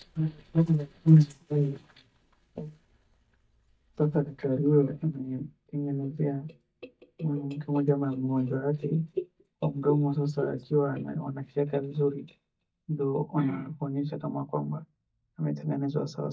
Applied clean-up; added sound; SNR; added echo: neural mask model DeepFilterNet 3.